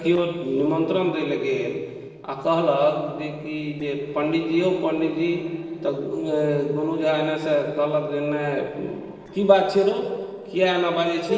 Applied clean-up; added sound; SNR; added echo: neural separator model SepFormer DNS4.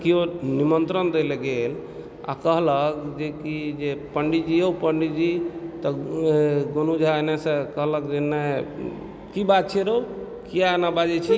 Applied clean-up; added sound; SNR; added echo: none; none; none; none.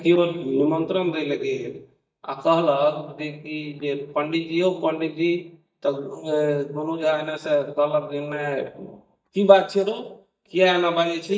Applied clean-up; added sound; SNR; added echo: neural mask model DeepFilterNet 3.